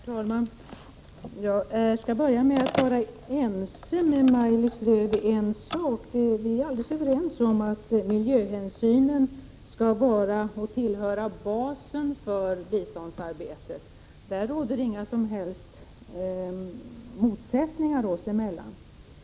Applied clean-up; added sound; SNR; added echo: none; none; none; none.